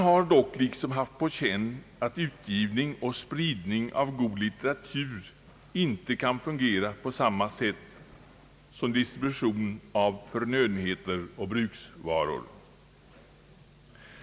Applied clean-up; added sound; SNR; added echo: none; none; none; none.